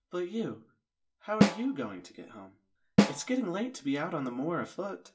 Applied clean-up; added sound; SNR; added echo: none; Snare drum; -5 dB; reverberation time 0.2 s.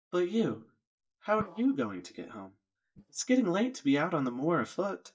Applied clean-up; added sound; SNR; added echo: neural mask model DeepFilterNet 3.